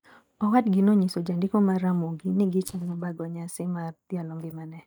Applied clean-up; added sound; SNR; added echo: neural mask model DeepFilterNet 3.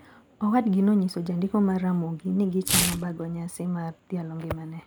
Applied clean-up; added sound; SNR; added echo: none; Tearing; 8 dB; none.